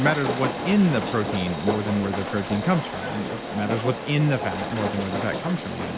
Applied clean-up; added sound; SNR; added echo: none; Train; 4 dB; none.